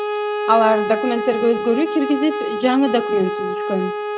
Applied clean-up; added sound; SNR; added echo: neural mask model RNNoise.